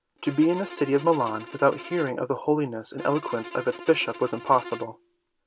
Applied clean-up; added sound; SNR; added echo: none; Bowed string instrument; 17 dB; none.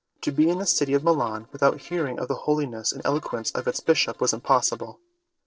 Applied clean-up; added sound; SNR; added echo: neural separator model SepFormer DNS4.